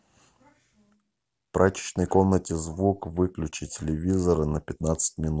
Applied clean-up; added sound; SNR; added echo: none; none; none; none.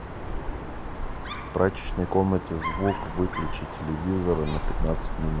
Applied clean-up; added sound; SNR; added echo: none; Dog; 3 dB; none.